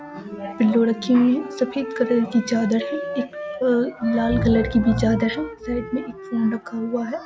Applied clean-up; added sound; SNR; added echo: none; Wind instrument, woodwind instrument; 13 dB; none.